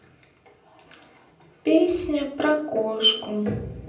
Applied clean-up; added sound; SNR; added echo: none; none; none; reverberation time 0.6 s.